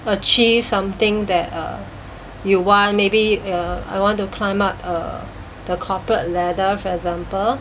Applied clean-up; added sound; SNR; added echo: none; none; none; none.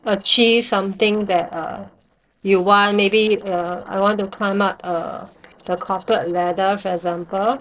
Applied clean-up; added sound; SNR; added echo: neural separator model SepFormer DNS4.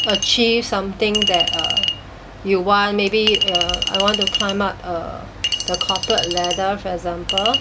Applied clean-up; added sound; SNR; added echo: none; Chink, clink; 3 dB; none.